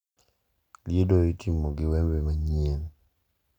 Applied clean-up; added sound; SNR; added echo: none; none; none; none.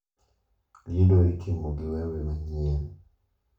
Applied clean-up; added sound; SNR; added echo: none; none; none; reverberation time 0.4 s.